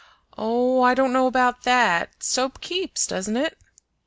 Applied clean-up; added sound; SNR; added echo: none; none; none; none.